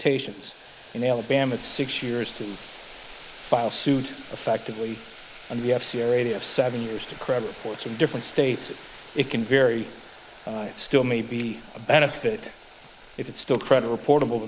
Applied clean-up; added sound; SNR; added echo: neural mask model Resemble Enhance denoiser.